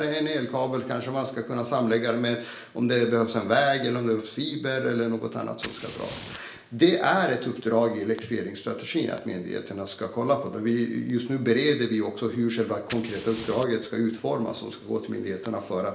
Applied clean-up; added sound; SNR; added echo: none; Fire; 19 dB; reverberation time 0.6 s.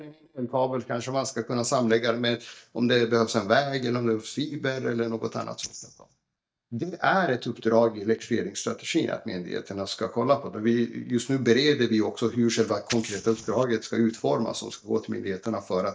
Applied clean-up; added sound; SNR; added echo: neural mask model DeepFilterNet 3.